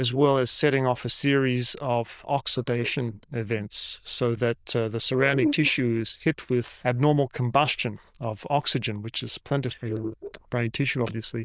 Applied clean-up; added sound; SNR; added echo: neural diffusion model UNIVERSE++.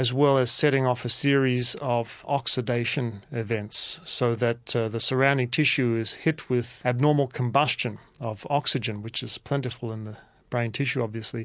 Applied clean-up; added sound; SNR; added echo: none; none; none; none.